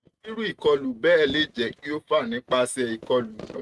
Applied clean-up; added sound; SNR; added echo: neural mask model RNNoise.